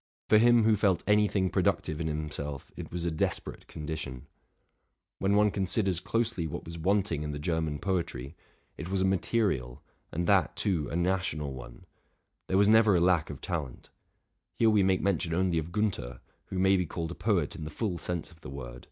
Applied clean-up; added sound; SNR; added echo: none; none; none; none.